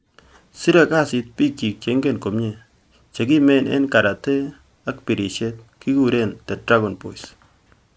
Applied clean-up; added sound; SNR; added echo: none; none; none; none.